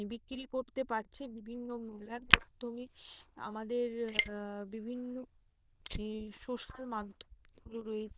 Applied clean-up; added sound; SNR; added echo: neural diffusion model UNIVERSE++.